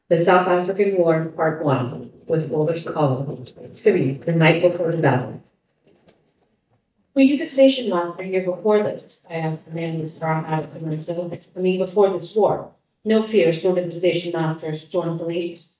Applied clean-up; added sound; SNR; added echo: neural mask model DeepFilterNet 3.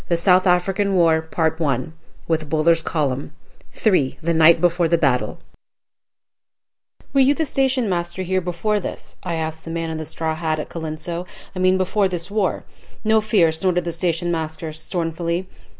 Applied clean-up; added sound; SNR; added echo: none; none; none; none.